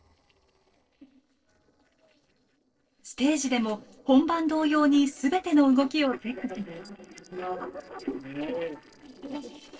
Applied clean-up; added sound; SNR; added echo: neural separator model SepFormer DNS4.